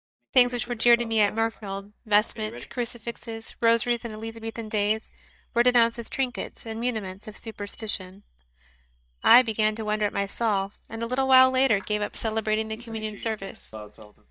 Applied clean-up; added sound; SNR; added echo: neural mask model DeepFilterNet 3.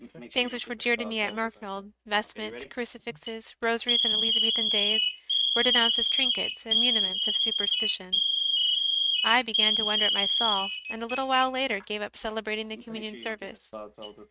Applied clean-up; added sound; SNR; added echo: neural mask model RNNoise.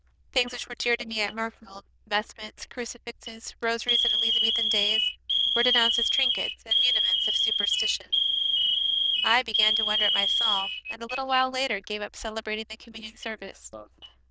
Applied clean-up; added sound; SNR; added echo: neural diffusion model UNIVERSE++.